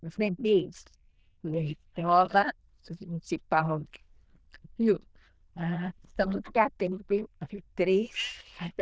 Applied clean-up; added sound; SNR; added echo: neural diffusion model UNIVERSE++.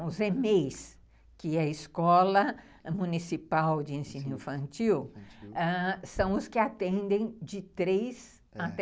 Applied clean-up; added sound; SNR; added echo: none; none; none; none.